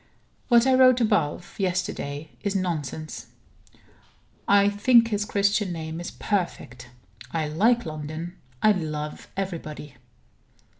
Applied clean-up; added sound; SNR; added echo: none; none; none; none.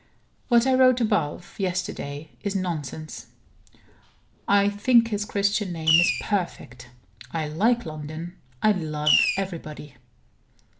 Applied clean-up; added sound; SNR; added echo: none; Fireworks; -3 dB; none.